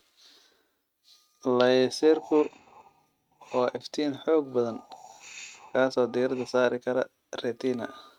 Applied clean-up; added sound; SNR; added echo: neural mask model RNNoise.